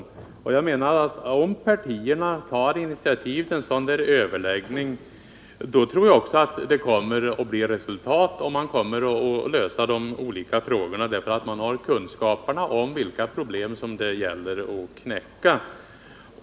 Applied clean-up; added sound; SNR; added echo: none; none; none; none.